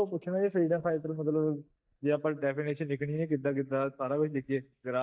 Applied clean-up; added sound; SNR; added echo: neural mask model DeepFilterNet 3.